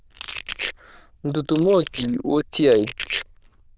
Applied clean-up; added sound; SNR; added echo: neural diffusion model UNIVERSE++.